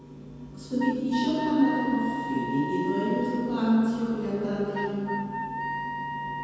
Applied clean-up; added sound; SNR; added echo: none; Wind instrument, woodwind instrument; 7 dB; reverberation time 2.1 s.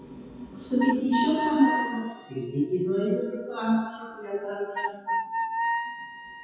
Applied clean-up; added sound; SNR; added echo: classical method WPE with log-MMSE.